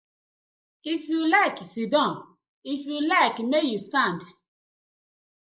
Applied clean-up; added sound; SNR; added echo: neural mask model Resemble Enhance denoiser.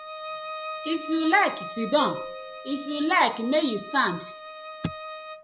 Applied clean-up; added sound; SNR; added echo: none; Marimba, xylophone + Bowed string instrument; 10 dB; none.